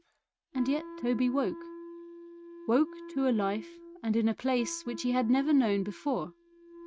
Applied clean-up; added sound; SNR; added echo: neural mask model RNNoise.